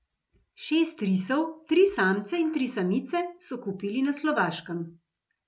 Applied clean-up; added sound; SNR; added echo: none; none; none; none.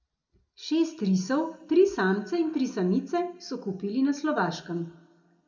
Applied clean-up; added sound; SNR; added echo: none; none; none; reverberation time 1.2 s.